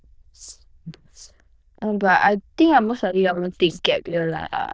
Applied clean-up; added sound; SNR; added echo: neural diffusion model UNIVERSE++.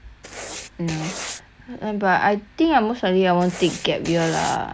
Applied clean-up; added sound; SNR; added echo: none; Writing; 12 dB; none.